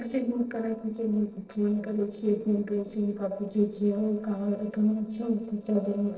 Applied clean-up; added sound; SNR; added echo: neural separator model SepFormer DNS4.